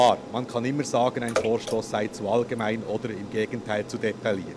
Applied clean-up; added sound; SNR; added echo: none; Aircraft + Bathtub (filling or washing) / Water / Splash, splatter; 10 dB; none.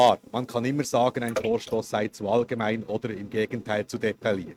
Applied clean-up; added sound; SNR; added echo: neural mask model RNNoise.